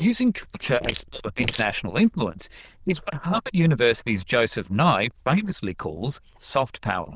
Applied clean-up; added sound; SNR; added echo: neural diffusion model UNIVERSE++.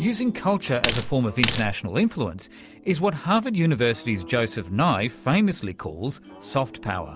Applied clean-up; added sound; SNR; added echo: none; Coin (dropping); 0 dB; none.